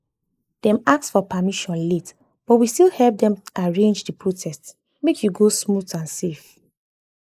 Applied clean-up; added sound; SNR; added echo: neural mask model Resemble Enhance denoiser.